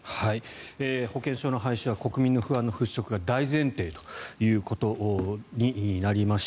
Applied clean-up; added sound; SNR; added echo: none; none; none; none.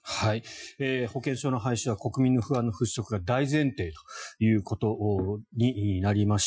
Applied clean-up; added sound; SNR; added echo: classical method Wiener filter.